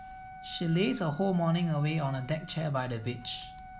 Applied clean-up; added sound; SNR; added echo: none; Wind instrument, woodwind instrument; 17 dB; none.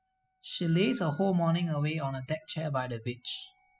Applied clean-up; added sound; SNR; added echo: classical method spectral subtraction.